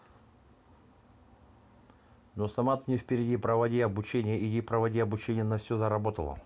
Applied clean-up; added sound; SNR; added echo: none; none; none; none.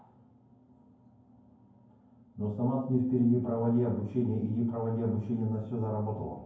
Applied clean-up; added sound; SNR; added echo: none; none; none; reverberation time 0.9 s.